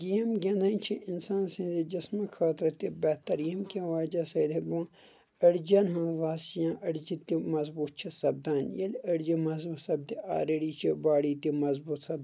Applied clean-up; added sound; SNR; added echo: none; none; none; none.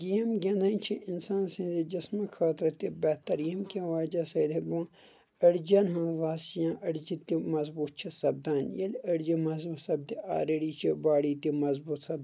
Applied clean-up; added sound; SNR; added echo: neural mask model Resemble Enhance denoiser.